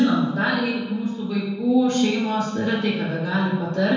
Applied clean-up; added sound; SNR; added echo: none; none; none; reverberation time 1.2 s.